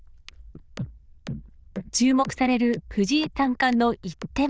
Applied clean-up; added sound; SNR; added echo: neural diffusion model UNIVERSE++.